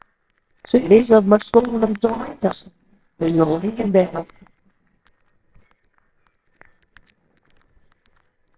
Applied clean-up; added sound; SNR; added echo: neural separator model SepFormer WHAMR!.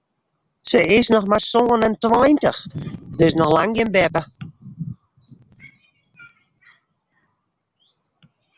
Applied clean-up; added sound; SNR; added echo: none; none; none; none.